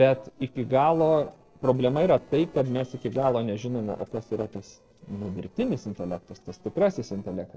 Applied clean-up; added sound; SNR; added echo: neural separator model SepFormer DNS4.